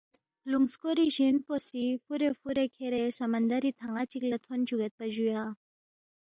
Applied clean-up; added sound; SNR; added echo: neural mask model DeepFilterNet 3.